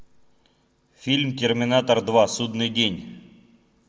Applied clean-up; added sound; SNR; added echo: none; none; none; none.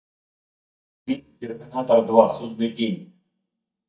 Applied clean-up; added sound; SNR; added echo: neural mask model DeepFilterNet 3.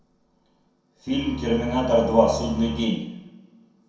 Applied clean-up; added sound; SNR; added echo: none; Bowed string instrument; 10 dB; reverberation time 0.7 s.